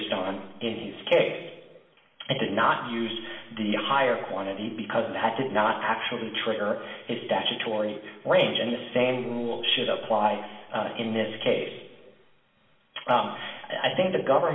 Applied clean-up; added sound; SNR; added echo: none; none; none; reverberation time 1.0 s.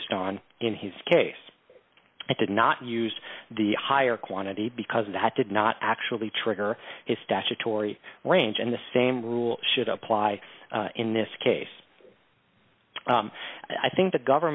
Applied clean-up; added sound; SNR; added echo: none; none; none; none.